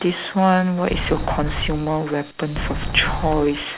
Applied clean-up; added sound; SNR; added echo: none; Sliding door; 4 dB; none.